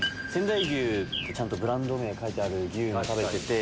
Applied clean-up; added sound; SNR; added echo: none; Bird; 12 dB; none.